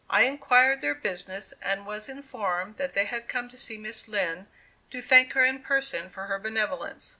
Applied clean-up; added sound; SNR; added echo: none; none; none; none.